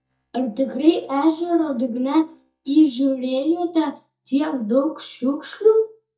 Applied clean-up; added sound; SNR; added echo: neural mask model DeepFilterNet 3.